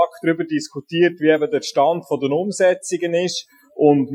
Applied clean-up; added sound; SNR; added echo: classical method Wiener filter.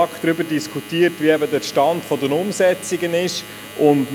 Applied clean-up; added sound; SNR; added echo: none; Domestic sounds, home sounds; 18 dB; none.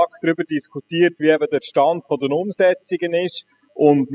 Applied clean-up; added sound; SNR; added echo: classical method spectral subtraction.